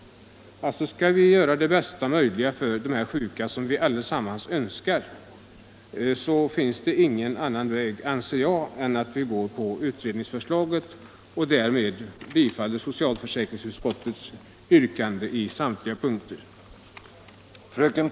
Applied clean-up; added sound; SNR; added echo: none; none; none; none.